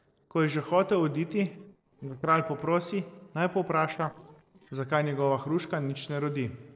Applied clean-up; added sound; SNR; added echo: neural separator model SepFormer DNS4.